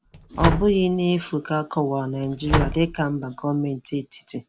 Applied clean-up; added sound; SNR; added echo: none; Slam; 5 dB; none.